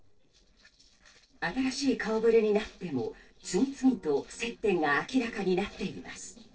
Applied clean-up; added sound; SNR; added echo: neural separator model SepFormer DNS4.